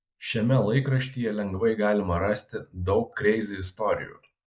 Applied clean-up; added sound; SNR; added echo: neural mask model Resemble Enhance denoiser.